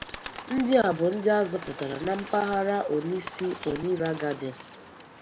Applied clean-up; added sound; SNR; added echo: none; Bird + Bell; 12 dB; none.